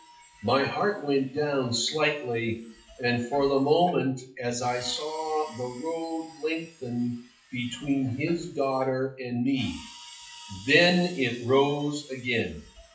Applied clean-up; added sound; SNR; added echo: classical method WPE with log-MMSE.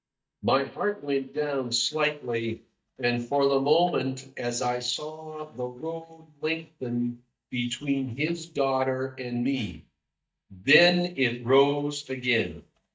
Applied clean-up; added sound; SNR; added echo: neural mask model DeepFilterNet 3.